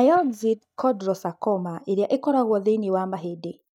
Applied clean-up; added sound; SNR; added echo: neural mask model DeepFilterNet 3.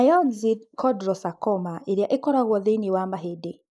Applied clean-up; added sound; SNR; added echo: neural mask model Resemble Enhance denoiser.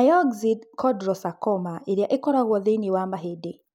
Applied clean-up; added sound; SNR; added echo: none; none; none; none.